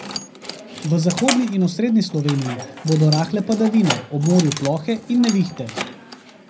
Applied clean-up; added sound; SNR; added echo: none; Keys jangling; 11 dB; reverberation time 0.4 s.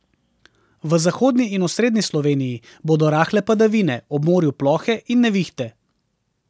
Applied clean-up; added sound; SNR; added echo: none; none; none; none.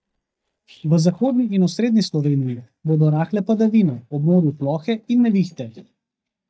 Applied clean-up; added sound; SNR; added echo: neural mask model DeepFilterNet 3.